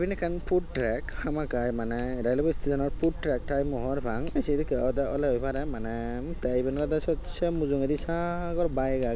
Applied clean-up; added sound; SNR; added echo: none; Tick; 5 dB; none.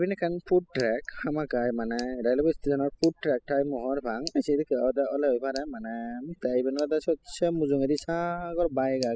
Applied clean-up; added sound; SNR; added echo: classical method spectral subtraction.